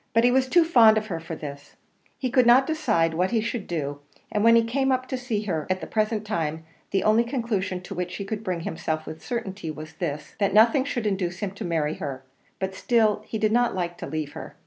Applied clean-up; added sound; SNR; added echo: none; none; none; none.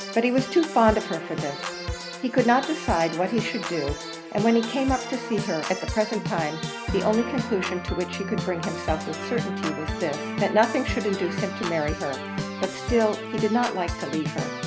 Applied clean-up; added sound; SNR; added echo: none; Organ; 6 dB; none.